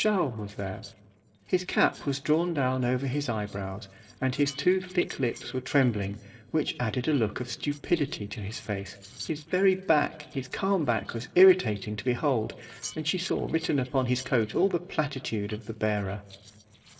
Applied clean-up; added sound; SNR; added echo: neural separator model SepFormer DNS4.